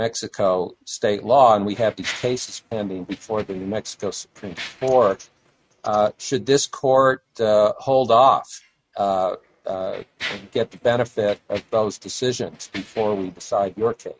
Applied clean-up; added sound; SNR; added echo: neural mask model RNNoise.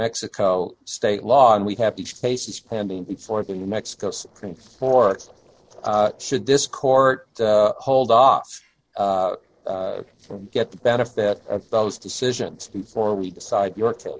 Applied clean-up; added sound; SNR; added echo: neural separator model SepFormer DNS4.